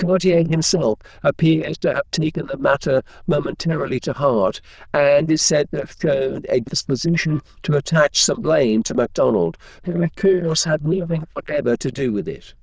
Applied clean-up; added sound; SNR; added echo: neural diffusion model UNIVERSE++.